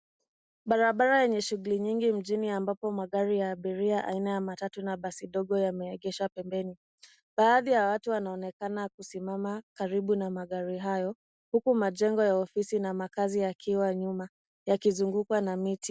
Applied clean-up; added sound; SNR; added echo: none; none; none; none.